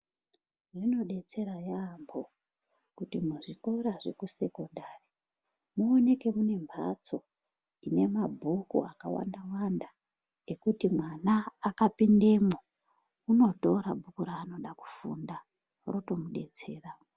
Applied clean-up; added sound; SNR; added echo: none; none; none; none.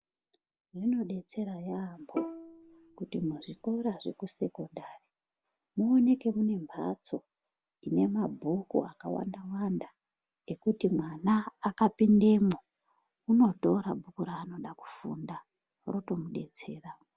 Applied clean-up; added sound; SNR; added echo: none; Bowed string instrument; 11 dB; none.